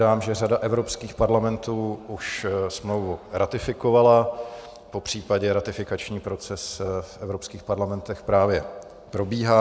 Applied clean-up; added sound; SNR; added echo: none; none; none; none.